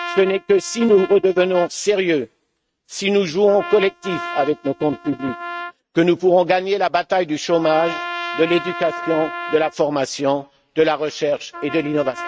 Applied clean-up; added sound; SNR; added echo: neural mask model RNNoise.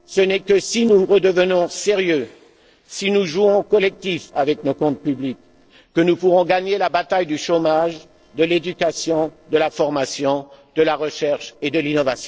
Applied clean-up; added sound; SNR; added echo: neural separator model SepFormer DNS4.